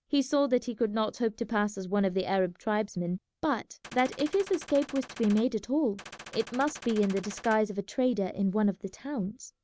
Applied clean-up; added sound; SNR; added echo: none; Gunshot, gunfire; 17 dB; none.